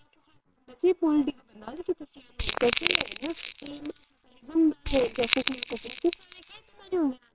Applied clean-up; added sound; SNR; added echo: neural separator model SepFormer WHAMR!.